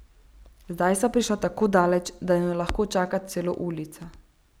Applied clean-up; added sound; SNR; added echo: none; Crackle; 17 dB; none.